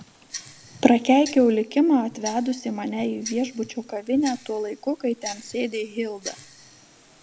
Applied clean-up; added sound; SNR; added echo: none; Tick-tock; 18 dB; none.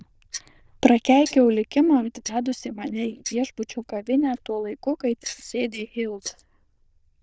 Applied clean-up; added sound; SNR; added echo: neural diffusion model UNIVERSE++.